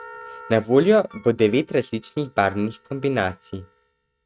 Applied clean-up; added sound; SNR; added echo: neural mask model RNNoise.